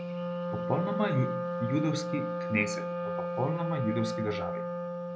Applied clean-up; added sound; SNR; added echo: none; Wind instrument, woodwind instrument; 1 dB; none.